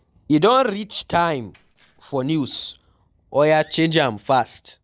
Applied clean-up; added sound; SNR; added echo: neural separator model SepFormer DNS4.